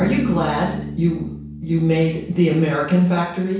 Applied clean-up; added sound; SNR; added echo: none; Bass guitar; 11 dB; reverberation time 0.7 s.